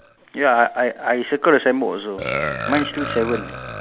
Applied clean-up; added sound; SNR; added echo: none; Burping, eructation; 9 dB; none.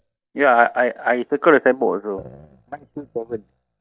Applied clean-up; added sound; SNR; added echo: neural mask model DeepFilterNet 3.